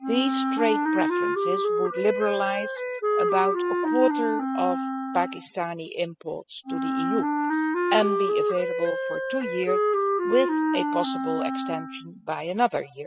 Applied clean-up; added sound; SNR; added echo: classical method spectral subtraction.